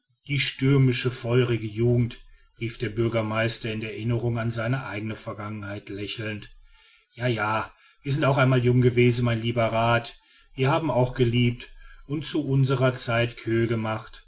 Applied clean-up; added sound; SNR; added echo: none; none; none; none.